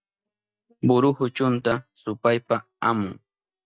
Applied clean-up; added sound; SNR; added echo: neural mask model DeepFilterNet 3.